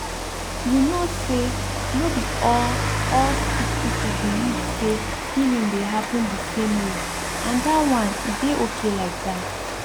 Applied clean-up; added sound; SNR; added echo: none; Rain; 1 dB; none.